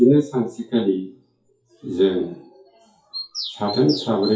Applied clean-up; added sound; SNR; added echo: classical method WPE with log-MMSE.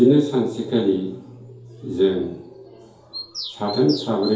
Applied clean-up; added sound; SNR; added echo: none; Bird vocalization, bird call, bird song; 17 dB; reverberation time 2.4 s.